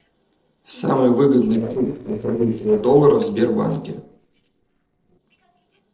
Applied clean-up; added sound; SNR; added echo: neural separator model SepFormer DNS4.